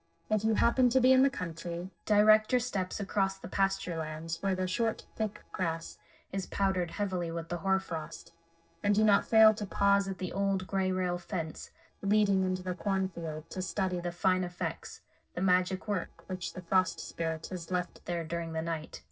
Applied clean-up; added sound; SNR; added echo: neural separator model SepFormer DNS4.